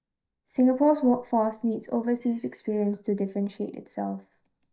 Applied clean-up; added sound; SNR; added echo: neural mask model DeepFilterNet 3.